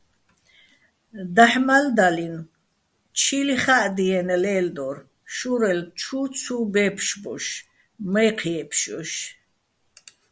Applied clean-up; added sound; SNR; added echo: none; none; none; none.